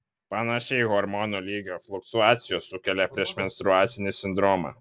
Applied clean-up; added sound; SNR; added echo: none; none; none; none.